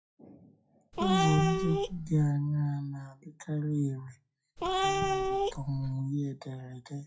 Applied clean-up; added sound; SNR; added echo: classical method WPE with log-MMSE.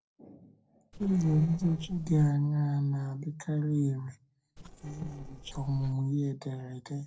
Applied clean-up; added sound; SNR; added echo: neural separator model SepFormer DNS4.